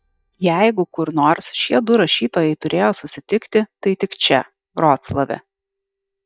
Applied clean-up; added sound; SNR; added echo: neural mask model DeepFilterNet 3.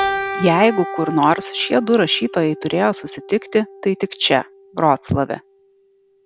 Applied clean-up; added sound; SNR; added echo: none; Keyboard (musical); 11 dB; none.